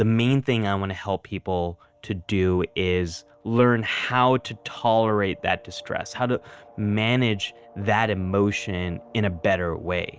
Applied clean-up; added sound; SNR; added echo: none; none; none; none.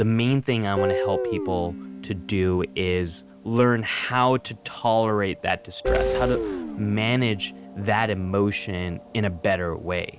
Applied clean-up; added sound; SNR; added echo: none; Boom + Guitar; 7 dB; none.